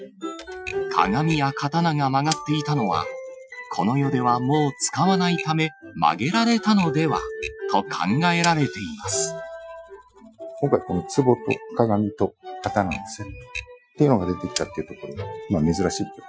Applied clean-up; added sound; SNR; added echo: classical method Wiener filter.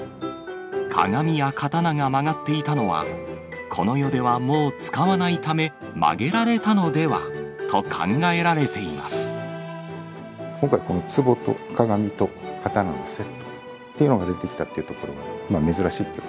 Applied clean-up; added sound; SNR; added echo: none; none; none; none.